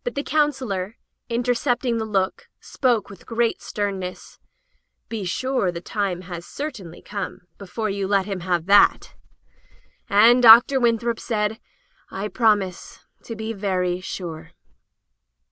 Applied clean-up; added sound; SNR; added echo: none; none; none; none.